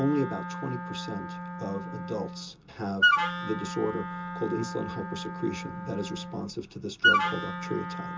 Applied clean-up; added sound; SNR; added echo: none; Wind instrument, woodwind instrument; -3 dB; reverberation time 0.2 s.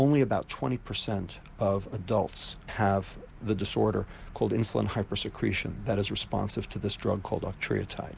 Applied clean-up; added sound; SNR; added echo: none; none; none; none.